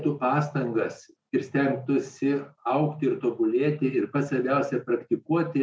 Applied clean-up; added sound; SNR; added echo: none; none; none; none.